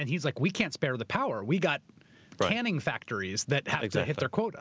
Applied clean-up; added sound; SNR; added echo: none; none; none; none.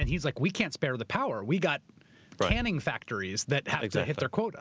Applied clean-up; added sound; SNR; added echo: none; Bass drum; 11 dB; none.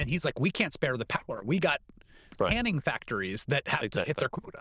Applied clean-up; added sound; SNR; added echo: neural diffusion model UNIVERSE++.